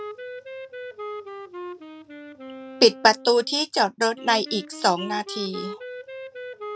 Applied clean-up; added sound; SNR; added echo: none; Wind instrument, woodwind instrument; 12 dB; none.